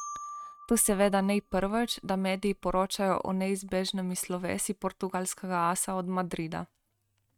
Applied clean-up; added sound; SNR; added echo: neural mask model RNNoise.